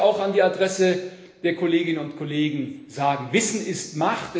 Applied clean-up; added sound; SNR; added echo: none; none; none; reverberation time 1.1 s.